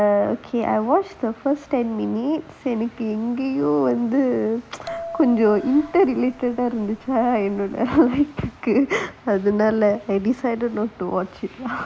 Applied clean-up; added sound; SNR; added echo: none; Bell; 16 dB; none.